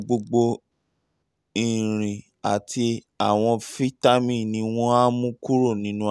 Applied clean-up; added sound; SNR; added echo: none; none; none; none.